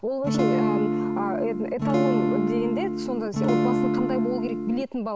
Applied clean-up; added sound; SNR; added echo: none; Acoustic guitar / Strum; -4 dB; none.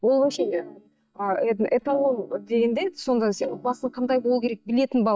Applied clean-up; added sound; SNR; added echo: neural mask model DeepFilterNet 3.